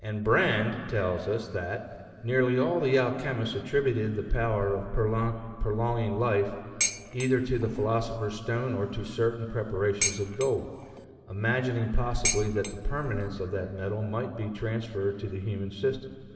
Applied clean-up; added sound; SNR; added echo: none; Dishes, pots, and pans; 4 dB; reverberation time 2.3 s.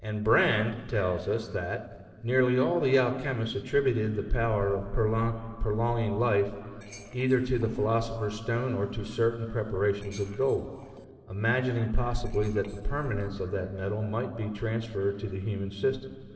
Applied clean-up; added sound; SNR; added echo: neural separator model SepFormer DNS4.